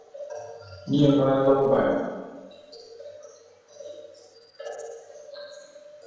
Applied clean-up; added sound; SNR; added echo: neural separator model SepFormer DNS4.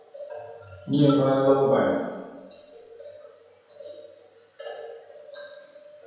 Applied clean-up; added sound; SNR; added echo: none; Marimba, xylophone; 15 dB; reverberation time 1.2 s.